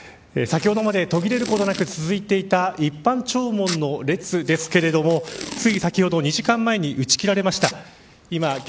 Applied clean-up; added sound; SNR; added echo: none; Packing tape, duct tape; 16 dB; none.